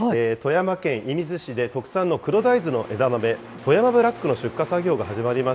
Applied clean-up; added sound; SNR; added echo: none; none; none; none.